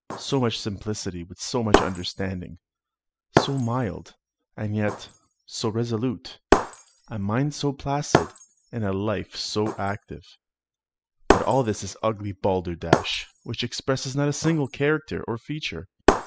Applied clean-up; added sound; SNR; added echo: classical method spectral subtraction.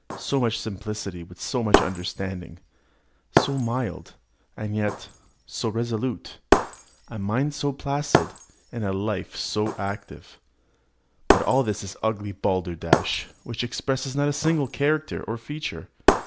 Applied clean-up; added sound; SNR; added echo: none; Shatter; 1 dB; none.